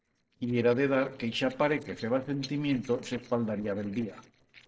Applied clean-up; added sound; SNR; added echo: neural separator model SepFormer DNS4.